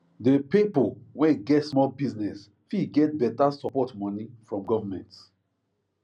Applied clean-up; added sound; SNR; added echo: none; none; none; none.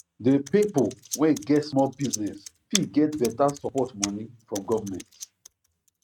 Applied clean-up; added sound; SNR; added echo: neural mask model RNNoise.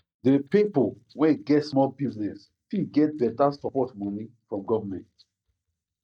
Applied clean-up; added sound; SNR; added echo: neural mask model DeepFilterNet 3.